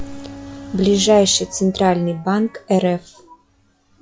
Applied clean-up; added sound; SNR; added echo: classical method log-MMSE.